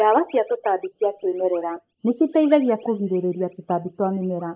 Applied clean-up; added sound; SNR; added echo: neural mask model Resemble Enhance denoiser.